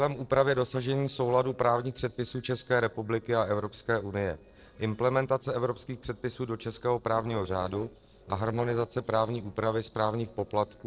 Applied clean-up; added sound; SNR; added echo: neural separator model SepFormer DNS4.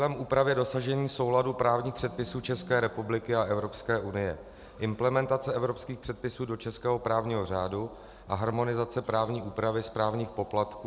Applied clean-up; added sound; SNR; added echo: none; none; none; none.